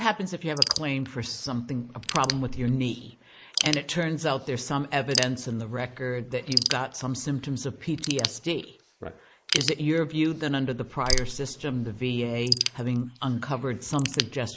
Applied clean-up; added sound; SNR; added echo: neural mask model Resemble Enhance denoiser.